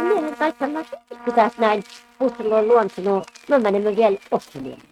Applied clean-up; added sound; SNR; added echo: neural mask model RNNoise.